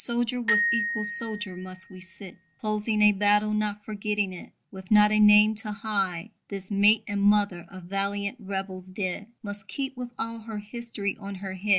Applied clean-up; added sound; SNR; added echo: none; Glockenspiel; 5 dB; none.